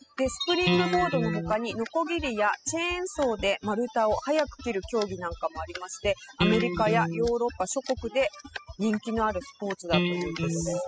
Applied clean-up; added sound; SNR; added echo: classical method spectral subtraction.